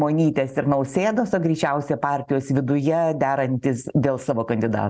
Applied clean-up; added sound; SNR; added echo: none; none; none; none.